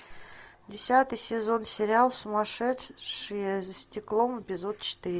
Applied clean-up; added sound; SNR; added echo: none; none; none; none.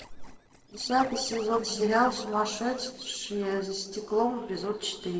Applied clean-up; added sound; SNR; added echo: neural separator model SepFormer DNS4.